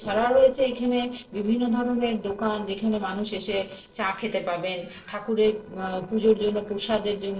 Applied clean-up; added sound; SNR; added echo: neural separator model SepFormer DNS4.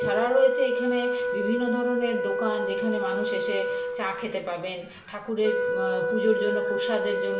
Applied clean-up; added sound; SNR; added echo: none; Wind instrument, woodwind instrument; 0 dB; reverberation time 0.8 s.